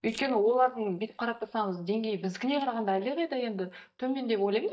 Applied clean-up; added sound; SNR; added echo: neural mask model DeepFilterNet 3.